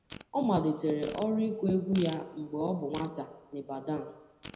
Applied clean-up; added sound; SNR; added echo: none; Fart; 18 dB; reverberation time 0.8 s.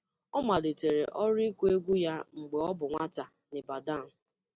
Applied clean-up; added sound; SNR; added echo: none; none; none; none.